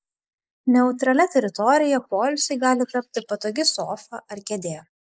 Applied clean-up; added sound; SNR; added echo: neural mask model Resemble Enhance denoiser.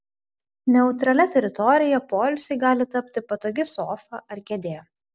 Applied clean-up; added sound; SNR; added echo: none; none; none; none.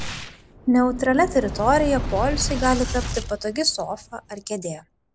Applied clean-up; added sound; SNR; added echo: none; Boom; 8 dB; none.